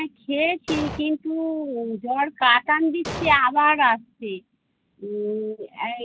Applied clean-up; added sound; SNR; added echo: none; Explosion; 7 dB; none.